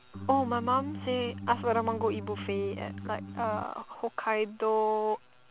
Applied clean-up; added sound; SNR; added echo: none; Organ; 9 dB; none.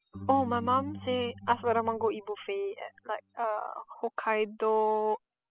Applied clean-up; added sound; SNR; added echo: classical method spectral subtraction.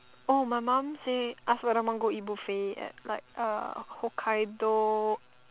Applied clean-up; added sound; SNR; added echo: none; none; none; none.